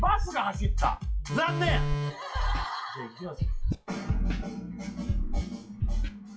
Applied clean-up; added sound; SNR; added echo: classical method WPE with log-MMSE.